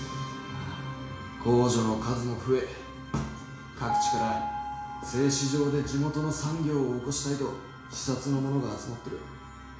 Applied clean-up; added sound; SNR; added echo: none; Piano; 5 dB; reverberation time 0.7 s.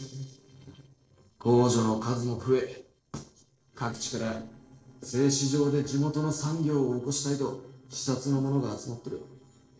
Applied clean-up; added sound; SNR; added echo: neural separator model SepFormer DNS4.